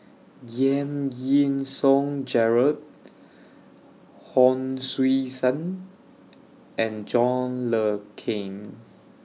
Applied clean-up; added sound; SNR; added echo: none; none; none; none.